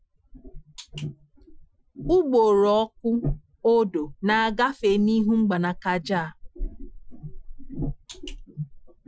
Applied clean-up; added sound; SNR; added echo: classical method Wiener filter.